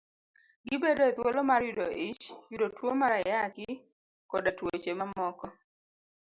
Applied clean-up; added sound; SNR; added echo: none; none; none; none.